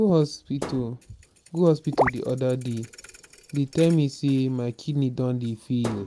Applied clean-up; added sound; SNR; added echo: none; Thump, thud; 18 dB; none.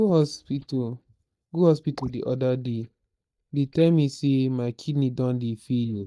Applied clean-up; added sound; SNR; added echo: neural mask model DeepFilterNet 3.